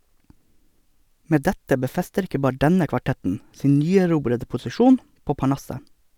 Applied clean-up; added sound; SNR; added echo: none; none; none; none.